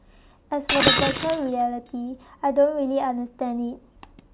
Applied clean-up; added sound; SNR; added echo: none; Shatter; 1 dB; none.